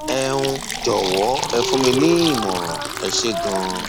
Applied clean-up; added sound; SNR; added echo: none; Drip + Fill (with liquid); 3 dB; none.